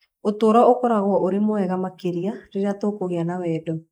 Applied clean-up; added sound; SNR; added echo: neural mask model Resemble Enhance denoiser.